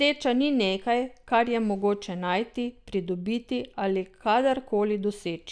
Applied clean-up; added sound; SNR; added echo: none; none; none; none.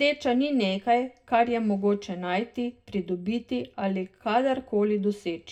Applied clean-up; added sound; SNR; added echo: none; none; none; reverberation time 0.2 s.